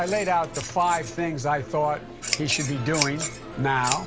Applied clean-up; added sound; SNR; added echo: none; Scissors; 8 dB; none.